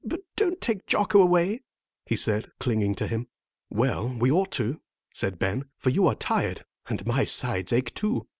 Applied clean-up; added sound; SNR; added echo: none; none; none; none.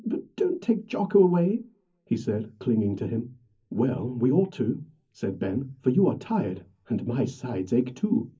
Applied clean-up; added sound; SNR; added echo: none; none; none; reverberation time 0.4 s.